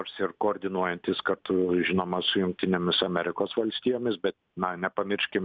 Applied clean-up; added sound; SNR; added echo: none; none; none; none.